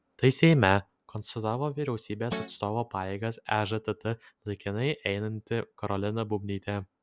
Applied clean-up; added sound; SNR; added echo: none; Guitar; 8 dB; none.